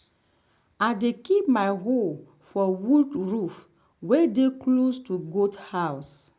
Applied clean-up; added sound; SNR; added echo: none; none; none; none.